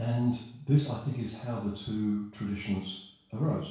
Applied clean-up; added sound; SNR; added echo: none; none; none; reverberation time 0.6 s.